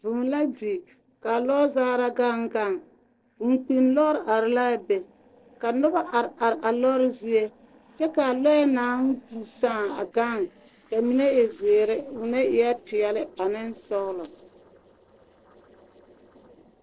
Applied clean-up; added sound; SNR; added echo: neural separator model SepFormer DNS4.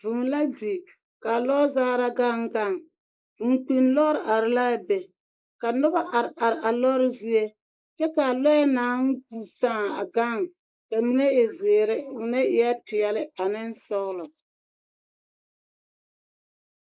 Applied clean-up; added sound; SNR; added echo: neural mask model Resemble Enhance denoiser.